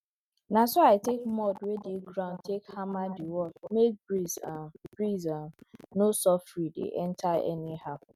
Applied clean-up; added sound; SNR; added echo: none; none; none; none.